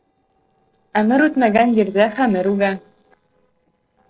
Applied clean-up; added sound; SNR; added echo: neural separator model SepFormer DNS4.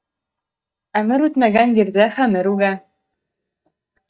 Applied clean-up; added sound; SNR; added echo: neural mask model DeepFilterNet 3.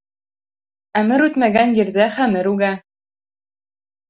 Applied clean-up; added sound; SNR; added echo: none; none; none; none.